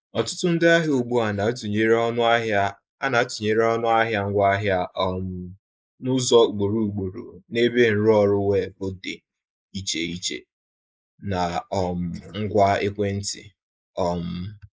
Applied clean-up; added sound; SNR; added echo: neural mask model Resemble Enhance denoiser.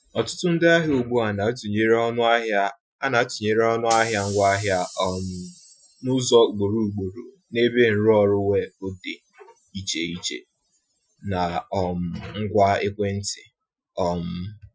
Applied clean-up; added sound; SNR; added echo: classical method Wiener filter.